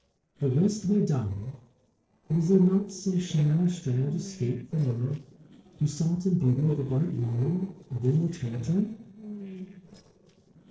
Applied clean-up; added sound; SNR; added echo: neural separator model SepFormer DNS4.